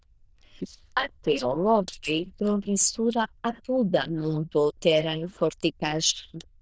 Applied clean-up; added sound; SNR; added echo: neural diffusion model UNIVERSE++.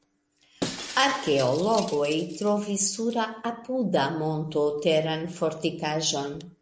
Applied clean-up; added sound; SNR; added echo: none; Shatter; 14 dB; none.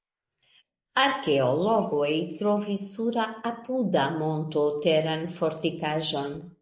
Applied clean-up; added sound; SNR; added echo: neural mask model Resemble Enhance denoiser.